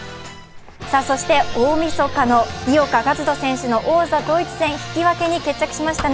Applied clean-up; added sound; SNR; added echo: none; Squeak; 14 dB; none.